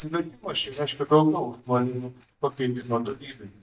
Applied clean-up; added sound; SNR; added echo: neural mask model DeepFilterNet 3.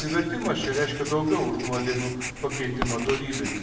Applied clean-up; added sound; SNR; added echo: none; Writing; 7 dB; reverberation time 0.9 s.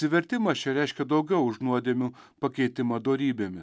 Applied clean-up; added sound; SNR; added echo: none; none; none; none.